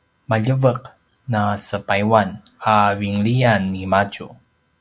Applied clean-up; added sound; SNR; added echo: none; none; none; none.